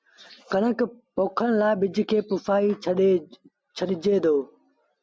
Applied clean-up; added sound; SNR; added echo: none; none; none; none.